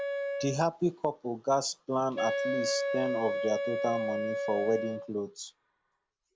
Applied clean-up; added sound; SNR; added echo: none; Wind instrument, woodwind instrument; 2 dB; none.